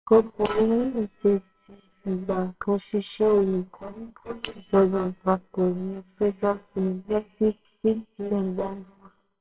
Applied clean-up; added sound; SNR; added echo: neural separator model SepFormer WHAMR!.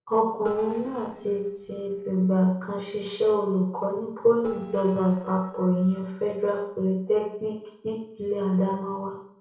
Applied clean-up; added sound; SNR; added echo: neural separator model SepFormer DNS4.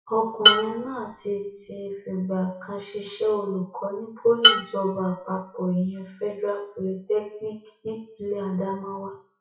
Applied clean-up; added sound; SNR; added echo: classical method WPE with log-MMSE.